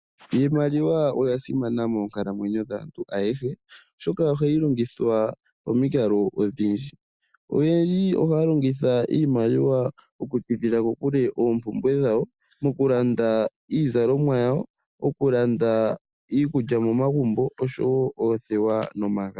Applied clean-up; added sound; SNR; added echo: none; none; none; none.